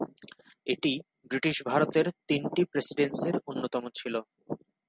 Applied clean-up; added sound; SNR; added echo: none; none; none; none.